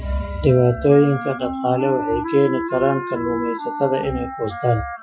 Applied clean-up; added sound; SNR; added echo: classical method Wiener filter.